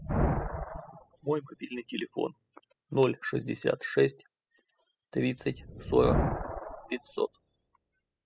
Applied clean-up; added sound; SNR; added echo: classical method spectral subtraction.